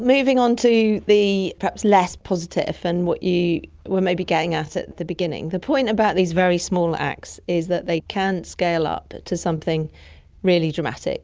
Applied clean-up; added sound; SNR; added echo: none; none; none; none.